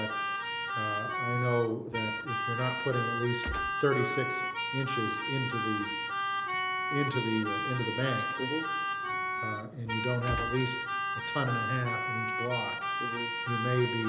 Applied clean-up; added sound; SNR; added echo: none; Gunshot, gunfire + Keyboard (musical); 0 dB; none.